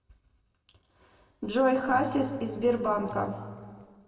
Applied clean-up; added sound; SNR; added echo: none; Electric guitar; 13 dB; reverberation time 1.6 s.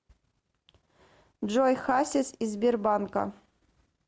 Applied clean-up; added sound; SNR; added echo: none; none; none; none.